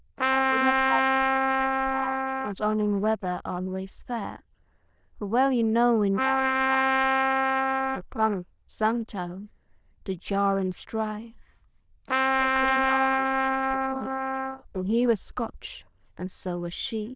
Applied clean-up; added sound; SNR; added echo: neural diffusion model UNIVERSE++.